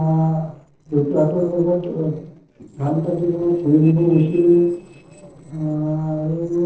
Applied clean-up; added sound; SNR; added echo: neural separator model SepFormer DNS4.